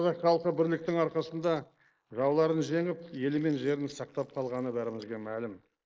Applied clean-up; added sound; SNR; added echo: neural mask model Resemble Enhance denoiser.